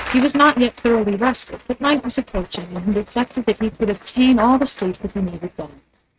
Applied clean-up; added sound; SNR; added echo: neural mask model RNNoise.